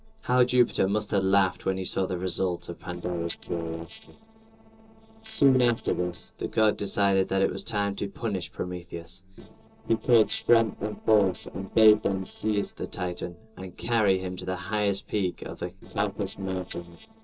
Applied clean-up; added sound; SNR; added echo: neural separator model SepFormer DNS4.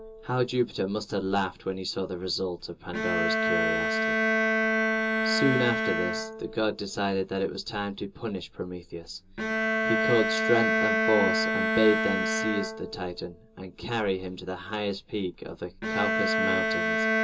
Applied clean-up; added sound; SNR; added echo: none; Bowed string instrument; -1 dB; reverberation time 0.2 s.